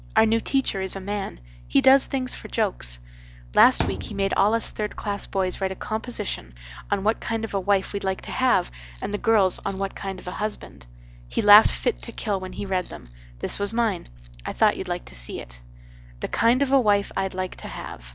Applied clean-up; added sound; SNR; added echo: none; Thump, thud; 9 dB; none.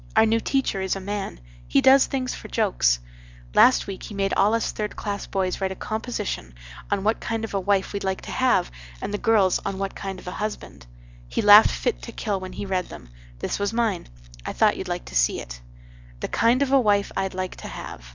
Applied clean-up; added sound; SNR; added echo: none; none; none; none.